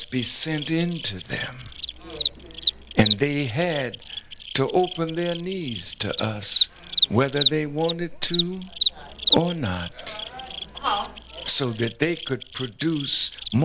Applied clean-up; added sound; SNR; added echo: none; Cricket; 3 dB; none.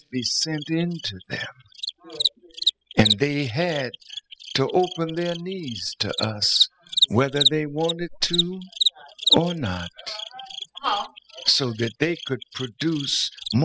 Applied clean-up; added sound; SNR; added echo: classical method spectral subtraction.